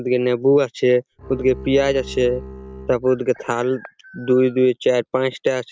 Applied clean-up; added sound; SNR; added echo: none; Bowed string instrument; 15 dB; none.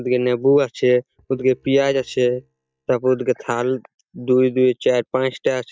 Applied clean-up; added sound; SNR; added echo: neural mask model DeepFilterNet 3.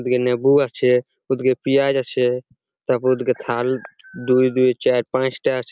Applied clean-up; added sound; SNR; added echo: none; none; none; none.